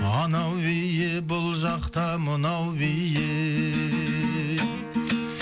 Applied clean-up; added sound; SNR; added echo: none; none; none; none.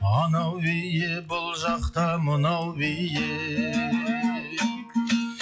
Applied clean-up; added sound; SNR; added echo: classical method log-MMSE.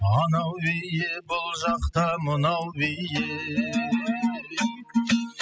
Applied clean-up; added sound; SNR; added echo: classical method spectral subtraction.